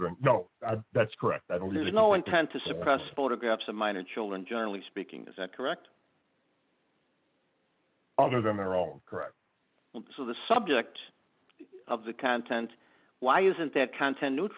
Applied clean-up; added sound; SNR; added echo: none; none; none; none.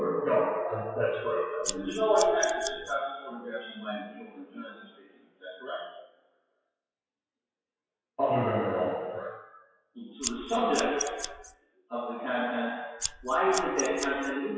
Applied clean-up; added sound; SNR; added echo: classical method WPE with log-MMSE.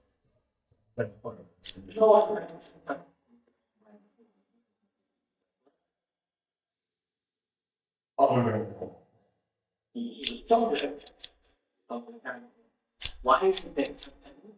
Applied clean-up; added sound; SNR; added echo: neural mask model DeepFilterNet 3.